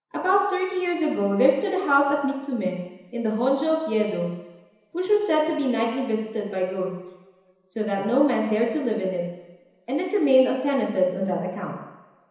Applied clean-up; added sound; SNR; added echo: none; none; none; reverberation time 1.0 s.